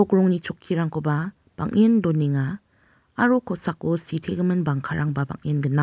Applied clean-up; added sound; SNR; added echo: none; none; none; none.